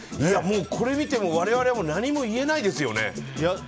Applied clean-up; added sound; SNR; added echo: none; none; none; none.